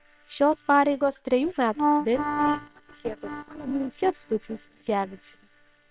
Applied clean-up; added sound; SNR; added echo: neural separator model SepFormer WHAM!.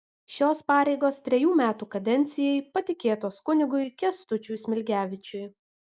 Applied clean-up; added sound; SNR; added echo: none; none; none; none.